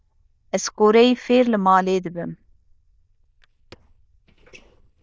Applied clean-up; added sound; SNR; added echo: neural diffusion model UNIVERSE++.